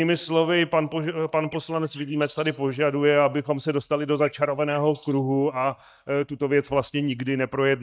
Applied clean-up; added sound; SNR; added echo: neural mask model DeepFilterNet 3.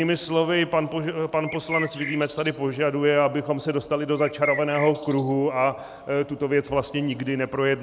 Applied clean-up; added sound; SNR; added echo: none; Bird; 11 dB; none.